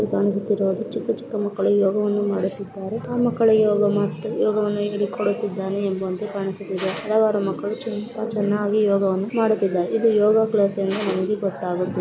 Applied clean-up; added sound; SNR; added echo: none; Drill; 20 dB; none.